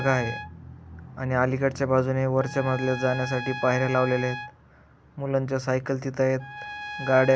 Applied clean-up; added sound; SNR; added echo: none; Trumpet; 13 dB; none.